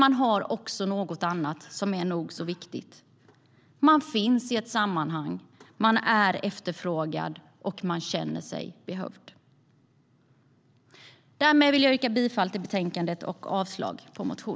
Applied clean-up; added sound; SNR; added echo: none; none; none; none.